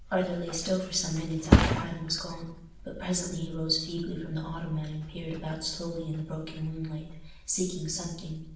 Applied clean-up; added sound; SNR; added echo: none; Thump, thud; 1 dB; reverberation time 0.6 s.